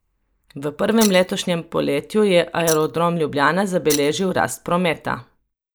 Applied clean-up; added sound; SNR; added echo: neural mask model Resemble Enhance denoiser.